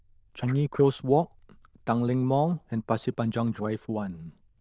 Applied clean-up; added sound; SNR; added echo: neural diffusion model UNIVERSE++.